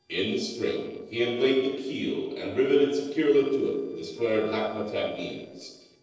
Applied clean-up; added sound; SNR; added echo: neural separator model SepFormer DNS4.